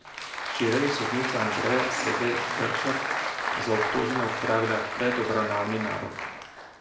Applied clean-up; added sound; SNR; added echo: none; Applause; 1 dB; reverberation time 0.7 s.